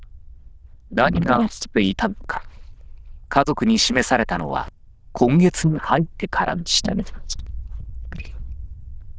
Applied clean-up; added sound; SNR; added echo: neural diffusion model UNIVERSE++.